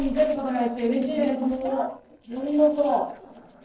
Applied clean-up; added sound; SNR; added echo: neural separator model SepFormer DNS4.